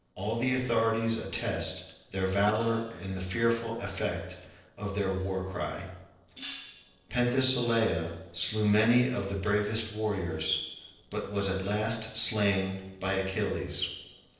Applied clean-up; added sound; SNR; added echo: neural separator model SepFormer DNS4.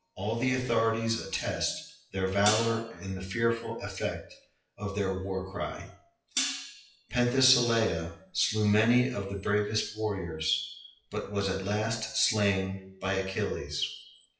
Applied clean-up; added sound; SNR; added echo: classical method WPE with log-MMSE.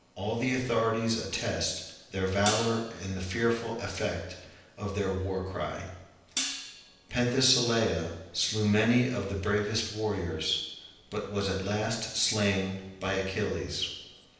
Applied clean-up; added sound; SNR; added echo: none; Hi-hat; 9 dB; reverberation time 0.9 s.